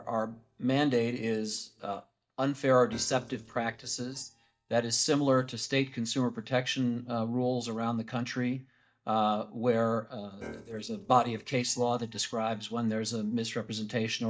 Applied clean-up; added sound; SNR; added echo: neural mask model DeepFilterNet 3.